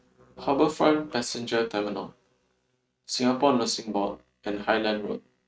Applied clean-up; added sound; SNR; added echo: neural mask model RNNoise.